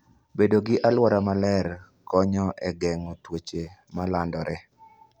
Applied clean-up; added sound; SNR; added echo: none; none; none; none.